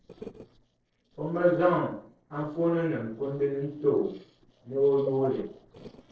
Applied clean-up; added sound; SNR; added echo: neural separator model SepFormer DNS4.